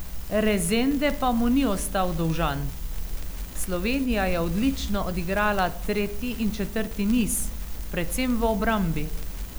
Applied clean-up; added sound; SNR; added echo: none; Crackle; 4 dB; none.